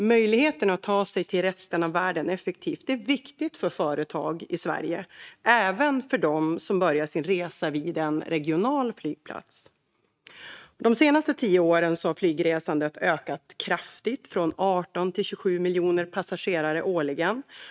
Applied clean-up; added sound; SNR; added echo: neural mask model RNNoise.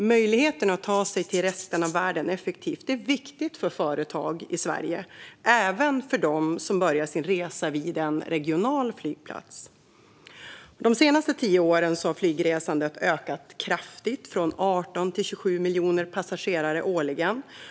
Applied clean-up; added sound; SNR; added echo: none; Rattle (instrument); 14 dB; none.